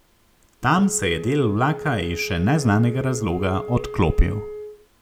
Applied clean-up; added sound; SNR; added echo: none; Wind instrument, woodwind instrument; 12 dB; none.